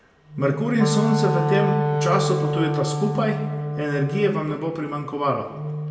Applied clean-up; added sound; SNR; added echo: none; Wind instrument, woodwind instrument; 1 dB; reverberation time 0.6 s.